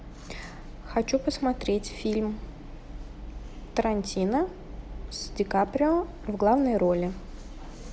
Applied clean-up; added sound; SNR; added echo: none; none; none; none.